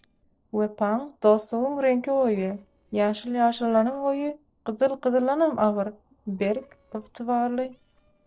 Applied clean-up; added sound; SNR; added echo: neural separator model SepFormer DNS4.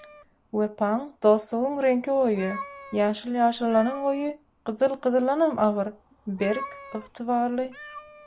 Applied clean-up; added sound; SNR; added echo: none; Meow; 19 dB; none.